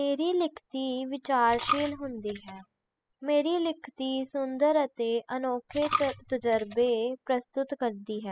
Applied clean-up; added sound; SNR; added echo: classical method spectral subtraction.